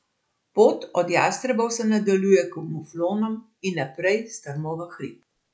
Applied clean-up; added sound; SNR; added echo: none; none; none; none.